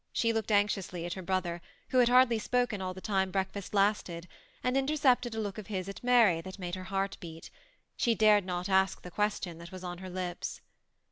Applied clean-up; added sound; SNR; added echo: none; none; none; none.